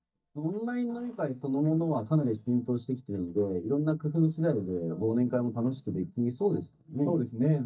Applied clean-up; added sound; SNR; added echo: neural mask model DeepFilterNet 3.